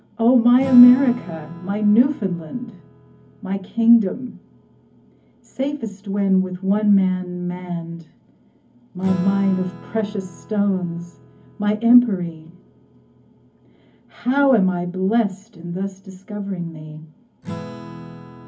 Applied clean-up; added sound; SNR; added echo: none; Acoustic guitar / Strum; 19 dB; reverberation time 0.3 s.